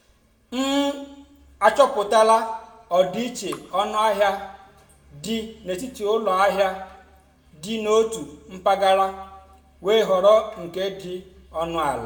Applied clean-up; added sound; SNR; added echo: none; none; none; reverberation time 0.8 s.